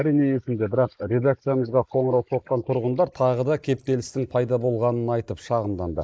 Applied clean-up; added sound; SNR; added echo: neural mask model Resemble Enhance denoiser.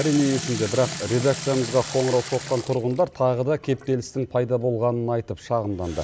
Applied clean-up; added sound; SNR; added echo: none; Sink (filling or washing) / Water tap, faucet; 12 dB; none.